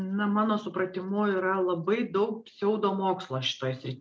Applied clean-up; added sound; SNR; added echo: none; none; none; none.